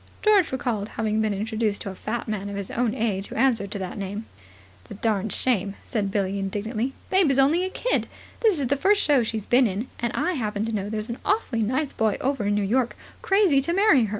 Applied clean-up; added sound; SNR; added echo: none; none; none; none.